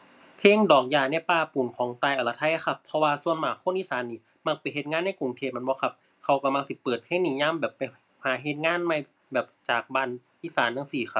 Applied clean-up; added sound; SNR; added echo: none; none; none; none.